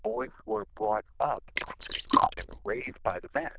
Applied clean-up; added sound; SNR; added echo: neural diffusion model UNIVERSE++.